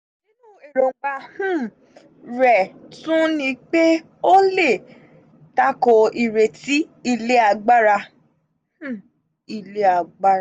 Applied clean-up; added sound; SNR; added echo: none; none; none; none.